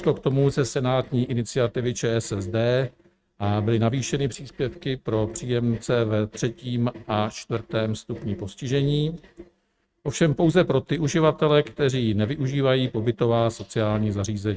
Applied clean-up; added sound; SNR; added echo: neural mask model RNNoise.